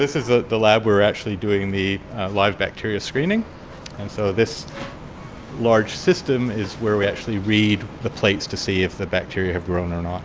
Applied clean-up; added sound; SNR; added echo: none; none; none; none.